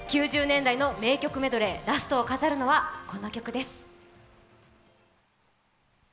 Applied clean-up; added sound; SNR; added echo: none; none; none; none.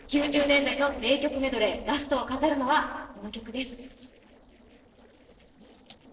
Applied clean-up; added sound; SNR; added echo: neural separator model SepFormer DNS4.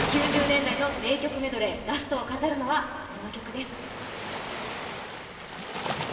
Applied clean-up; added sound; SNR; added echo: none; Waves, surf; 4 dB; reverberation time 2.0 s.